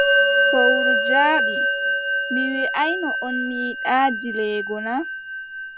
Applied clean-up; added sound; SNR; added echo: none; Musical instrument; -3 dB; none.